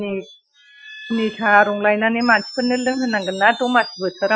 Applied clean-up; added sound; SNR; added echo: classical method Wiener filter.